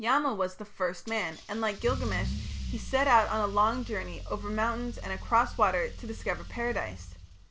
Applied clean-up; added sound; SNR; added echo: none; Engine starting / Accelerating, revving, vroom / Car; 8 dB; none.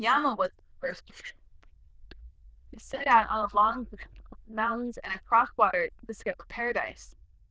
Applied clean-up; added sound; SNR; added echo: neural diffusion model UNIVERSE++.